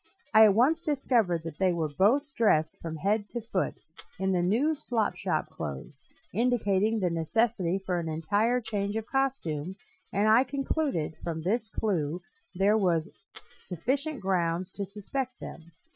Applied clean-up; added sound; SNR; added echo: classical method Wiener filter.